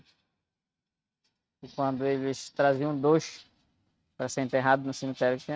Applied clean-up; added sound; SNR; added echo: neural mask model RNNoise.